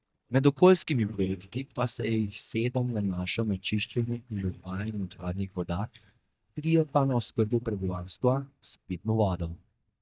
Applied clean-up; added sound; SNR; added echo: neural mask model DeepFilterNet 3.